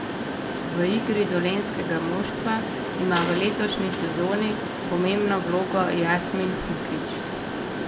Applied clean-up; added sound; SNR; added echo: none; Mechanisms; 3 dB; none.